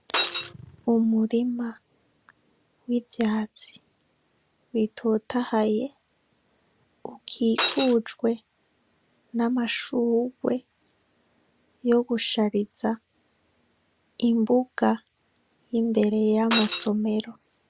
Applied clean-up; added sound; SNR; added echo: none; Shatter; 0 dB; none.